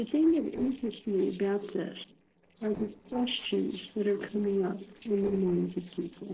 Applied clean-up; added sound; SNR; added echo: neural separator model SepFormer DNS4.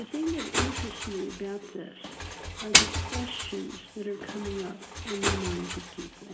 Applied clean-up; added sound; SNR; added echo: none; Engine; -5 dB; reverberation time 0.4 s.